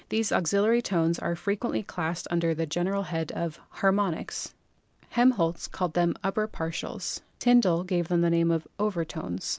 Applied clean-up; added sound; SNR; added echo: none; none; none; none.